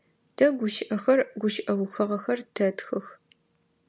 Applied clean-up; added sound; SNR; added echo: none; none; none; none.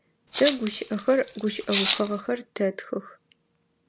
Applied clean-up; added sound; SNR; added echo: none; Rattle (instrument); 4 dB; none.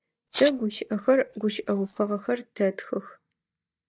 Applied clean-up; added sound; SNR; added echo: neural mask model DeepFilterNet 3.